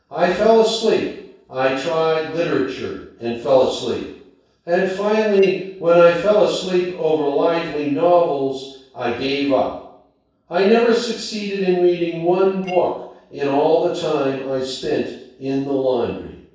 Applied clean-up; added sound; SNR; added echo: neural separator model SepFormer DNS4.